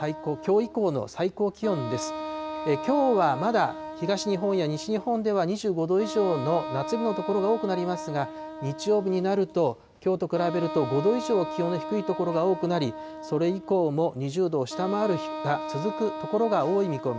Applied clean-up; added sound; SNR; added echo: none; Wind instrument, woodwind instrument; 10 dB; none.